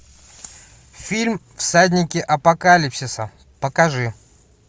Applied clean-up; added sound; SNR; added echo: none; none; none; none.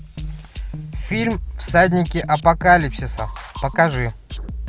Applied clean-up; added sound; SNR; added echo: none; Drum kit; 9 dB; none.